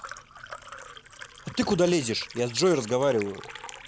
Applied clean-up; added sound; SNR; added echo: none; Liquid; 16 dB; none.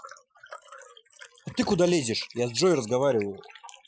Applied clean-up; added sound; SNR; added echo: classical method Wiener filter.